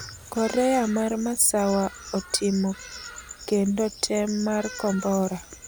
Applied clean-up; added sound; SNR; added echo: none; Bird vocalization, bird call, bird song; 19 dB; none.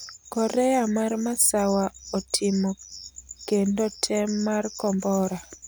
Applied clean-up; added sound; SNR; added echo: none; none; none; none.